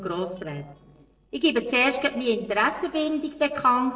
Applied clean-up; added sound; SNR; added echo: neural separator model SepFormer DNS4.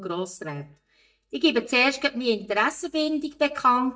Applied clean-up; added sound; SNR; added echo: neural mask model DeepFilterNet 3.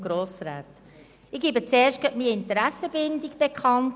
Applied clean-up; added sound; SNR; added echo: none; none; none; none.